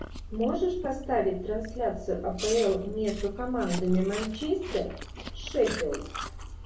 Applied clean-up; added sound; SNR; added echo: none; Chewing, mastication; 14 dB; reverberation time 0.4 s.